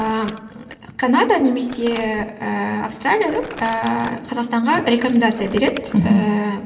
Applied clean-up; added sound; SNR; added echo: none; Crumpling, crinkling; 19 dB; reverberation time 1.5 s.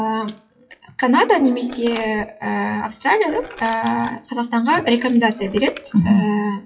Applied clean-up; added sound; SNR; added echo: classical method WPE with log-MMSE.